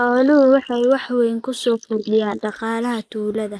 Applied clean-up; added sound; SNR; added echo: neural mask model Resemble Enhance denoiser.